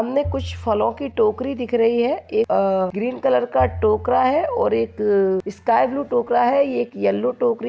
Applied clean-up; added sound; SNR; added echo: none; Bowed string instrument; 16 dB; none.